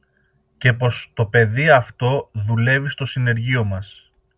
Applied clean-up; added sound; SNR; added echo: none; none; none; none.